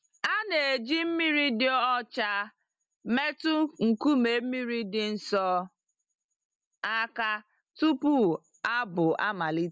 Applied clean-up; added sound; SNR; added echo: none; none; none; none.